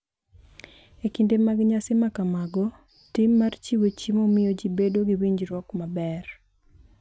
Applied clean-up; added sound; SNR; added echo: none; none; none; none.